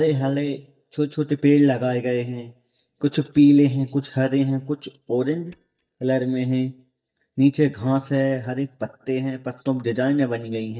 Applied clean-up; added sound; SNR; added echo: neural mask model DeepFilterNet 3.